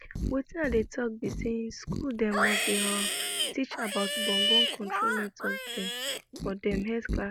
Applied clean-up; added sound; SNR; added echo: none; Livestock, farm animals, working animals; -1 dB; none.